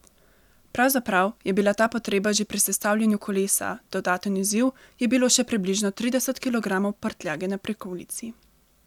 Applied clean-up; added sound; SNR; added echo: none; none; none; none.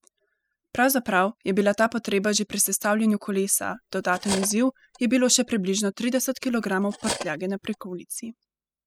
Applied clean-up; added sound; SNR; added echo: classical method spectral subtraction.